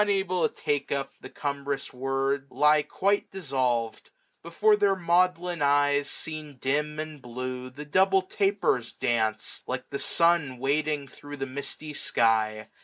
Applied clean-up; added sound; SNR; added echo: none; none; none; none.